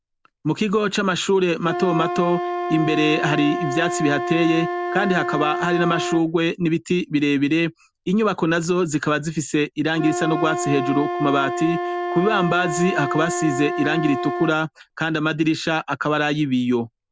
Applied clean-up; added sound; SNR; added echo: none; Wind instrument, woodwind instrument; 6 dB; none.